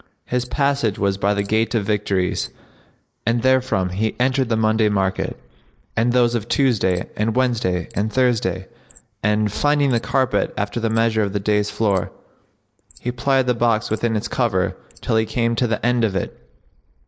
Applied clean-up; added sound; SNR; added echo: neural mask model Resemble Enhance denoiser.